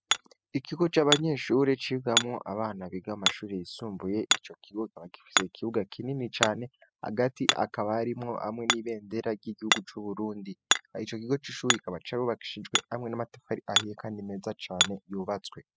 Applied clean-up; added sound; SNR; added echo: classical method spectral subtraction.